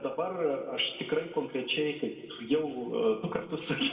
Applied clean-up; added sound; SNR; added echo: none; none; none; reverberation time 1.9 s.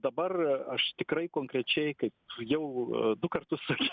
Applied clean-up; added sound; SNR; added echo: none; none; none; none.